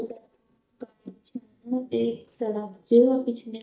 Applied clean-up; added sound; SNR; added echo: neural mask model DeepFilterNet 3.